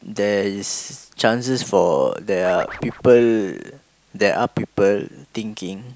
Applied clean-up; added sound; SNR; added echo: neural mask model Resemble Enhance denoiser.